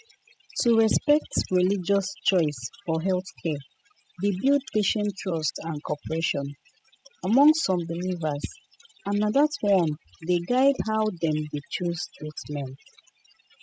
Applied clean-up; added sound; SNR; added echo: classical method spectral subtraction.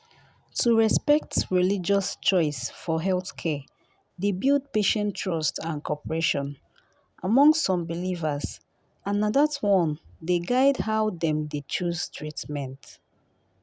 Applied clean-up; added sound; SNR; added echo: none; none; none; none.